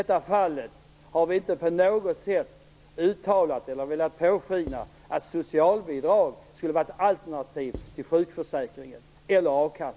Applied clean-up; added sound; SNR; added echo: none; Writing; 17 dB; none.